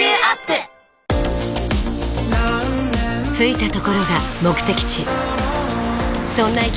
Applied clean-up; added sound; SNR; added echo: none; none; none; none.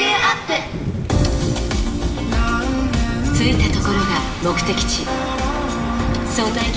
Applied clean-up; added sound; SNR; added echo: none; Thunder / Rain; 5 dB; reverberation time 2.9 s.